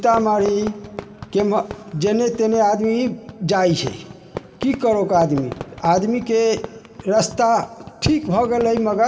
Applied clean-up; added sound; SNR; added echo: none; Fireworks; 17 dB; reverberation time 1.6 s.